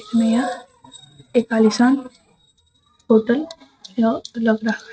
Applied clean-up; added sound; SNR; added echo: neural mask model RNNoise.